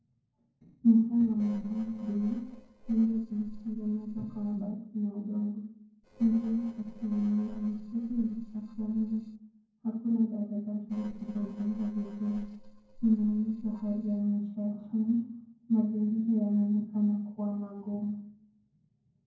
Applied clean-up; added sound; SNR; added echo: neural separator model SepFormer DNS4.